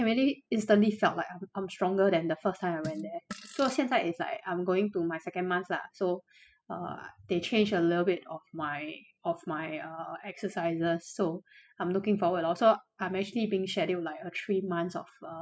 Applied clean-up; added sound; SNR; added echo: classical method spectral subtraction.